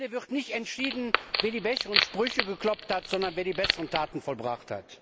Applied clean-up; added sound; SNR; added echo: none; Wood; 0 dB; none.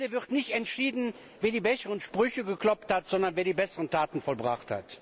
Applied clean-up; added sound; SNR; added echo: none; none; none; none.